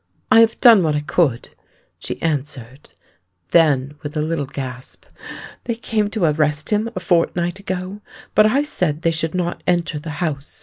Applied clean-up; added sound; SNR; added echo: none; none; none; none.